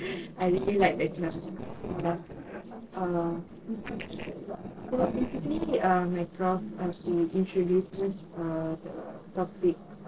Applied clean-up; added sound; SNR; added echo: neural separator model SepFormer DNS4.